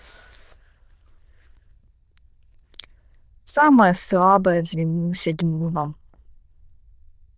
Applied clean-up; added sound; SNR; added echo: neural diffusion model UNIVERSE++.